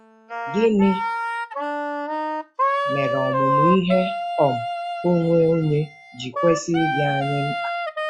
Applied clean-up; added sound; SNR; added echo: classical method log-MMSE.